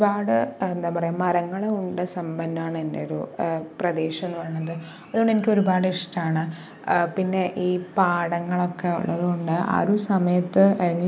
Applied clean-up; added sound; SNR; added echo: none; none; none; none.